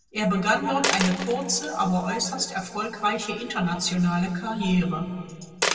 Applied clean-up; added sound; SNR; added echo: none; Coin (dropping); 9 dB; reverberation time 1.7 s.